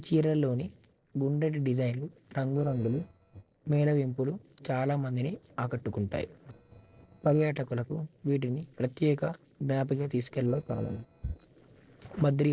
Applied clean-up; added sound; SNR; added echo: neural separator model SepFormer DNS4.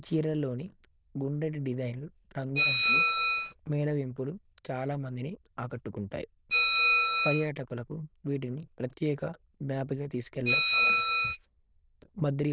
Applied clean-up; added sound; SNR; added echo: neural diffusion model UNIVERSE++.